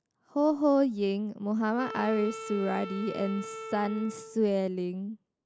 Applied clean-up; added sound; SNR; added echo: none; Wind instrument, woodwind instrument; 12 dB; none.